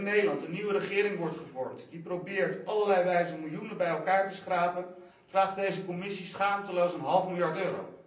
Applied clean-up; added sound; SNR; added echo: none; none; none; reverberation time 0.6 s.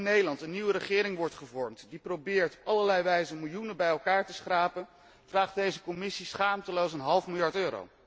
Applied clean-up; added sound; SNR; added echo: none; none; none; none.